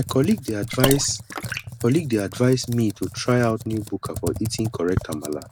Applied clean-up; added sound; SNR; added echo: none; Computer keyboard + Water / Splash, splatter; 8 dB; none.